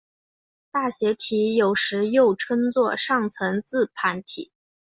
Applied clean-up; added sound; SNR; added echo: none; none; none; none.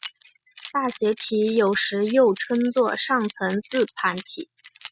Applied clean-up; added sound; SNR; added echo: classical method spectral subtraction.